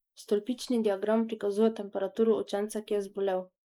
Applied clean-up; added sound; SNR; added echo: neural mask model Resemble Enhance denoiser.